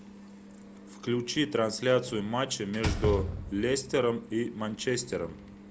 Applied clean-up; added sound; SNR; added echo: none; Slam; 9 dB; none.